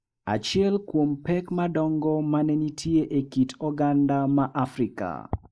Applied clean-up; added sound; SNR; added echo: neural mask model Resemble Enhance denoiser.